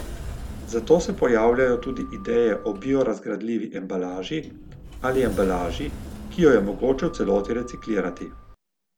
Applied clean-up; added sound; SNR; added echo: none; Sliding door; 13 dB; none.